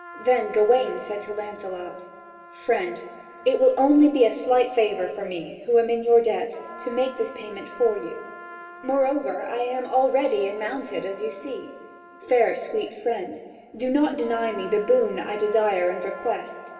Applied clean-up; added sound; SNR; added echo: none; Trumpet; 20 dB; reverberation time 2.0 s.